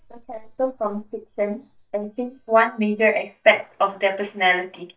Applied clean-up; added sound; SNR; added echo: neural mask model DeepFilterNet 3.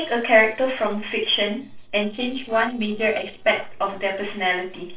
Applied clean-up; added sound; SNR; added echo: neural separator model SepFormer DNS4.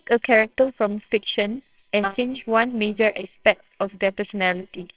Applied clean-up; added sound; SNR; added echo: neural separator model SepFormer WHAMR!.